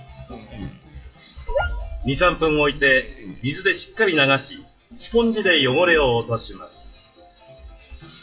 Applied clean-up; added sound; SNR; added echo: classical method WPE with log-MMSE.